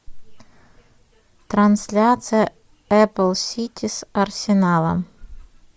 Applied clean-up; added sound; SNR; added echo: none; none; none; none.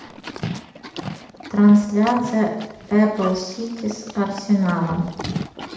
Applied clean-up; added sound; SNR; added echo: none; Livestock, farm animals, working animals; 13 dB; reverberation time 0.8 s.